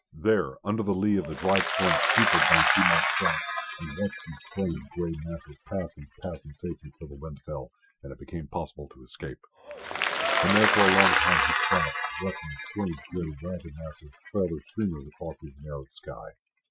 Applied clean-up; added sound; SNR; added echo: classical method Wiener filter.